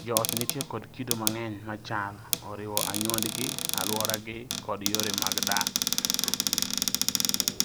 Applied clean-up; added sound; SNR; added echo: none; Cupboard open or close; -5 dB; none.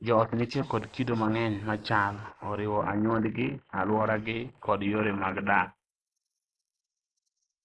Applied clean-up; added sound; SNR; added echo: neural mask model Resemble Enhance denoiser.